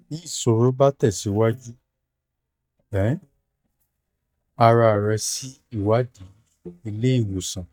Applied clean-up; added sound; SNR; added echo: neural mask model DeepFilterNet 3.